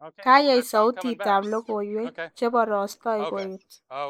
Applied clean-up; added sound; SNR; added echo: neural mask model Resemble Enhance denoiser.